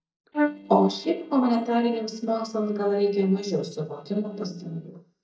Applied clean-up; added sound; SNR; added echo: neural mask model DeepFilterNet 3.